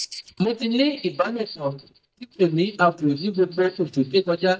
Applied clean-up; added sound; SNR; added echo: neural mask model DeepFilterNet 3.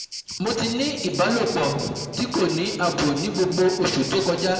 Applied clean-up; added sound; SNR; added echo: none; Insect; 12 dB; reverberation time 1.8 s.